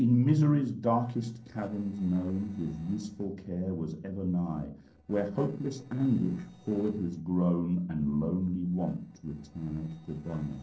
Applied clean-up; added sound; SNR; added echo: neural separator model SepFormer DNS4.